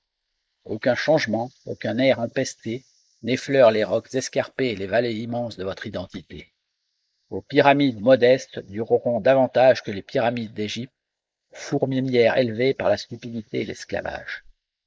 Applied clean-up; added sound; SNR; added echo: neural mask model Resemble Enhance denoiser.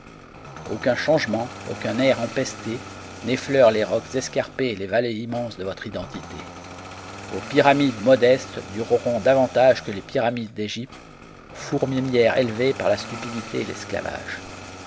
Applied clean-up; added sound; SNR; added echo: none; Engine starting; 15 dB; none.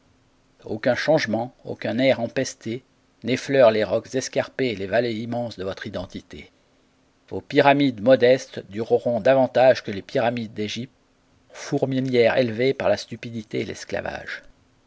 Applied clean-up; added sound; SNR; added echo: none; none; none; none.